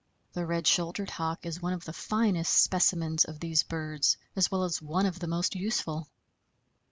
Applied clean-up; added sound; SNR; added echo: none; none; none; none.